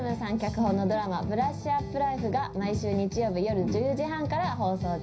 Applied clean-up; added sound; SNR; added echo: none; none; none; reverberation time 0.5 s.